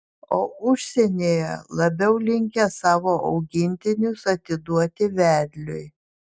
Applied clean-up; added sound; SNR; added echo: none; none; none; none.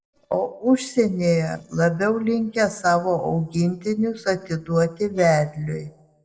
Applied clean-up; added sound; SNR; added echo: neural separator model SepFormer DNS4.